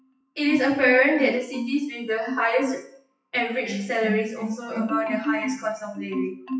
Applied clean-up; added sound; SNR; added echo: classical method WPE with log-MMSE.